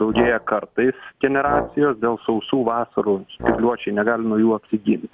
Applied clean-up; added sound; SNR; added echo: none; Brass instrument; 9 dB; none.